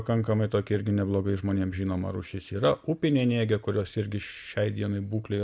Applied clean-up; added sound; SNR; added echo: none; none; none; none.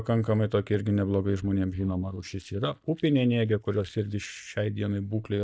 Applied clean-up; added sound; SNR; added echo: neural mask model DeepFilterNet 3.